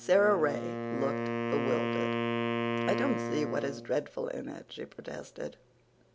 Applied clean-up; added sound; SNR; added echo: none; Wind instrument, woodwind instrument; 2 dB; none.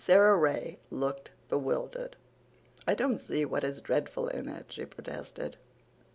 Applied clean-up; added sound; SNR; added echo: none; none; none; none.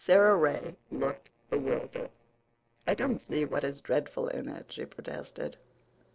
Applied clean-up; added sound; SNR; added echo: neural separator model SepFormer DNS4.